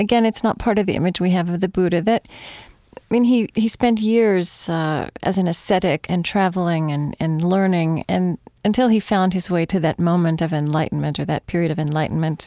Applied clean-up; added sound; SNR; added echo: none; none; none; none.